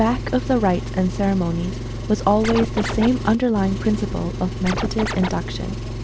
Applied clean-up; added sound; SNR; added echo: none; Scratching (performance technique) + Engine; 6 dB; none.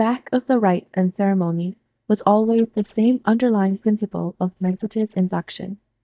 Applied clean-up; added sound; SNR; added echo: neural mask model DeepFilterNet 3.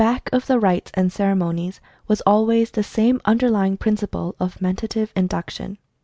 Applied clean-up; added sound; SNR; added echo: none; none; none; none.